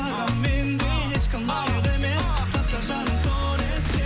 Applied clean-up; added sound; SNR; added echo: none; none; none; none.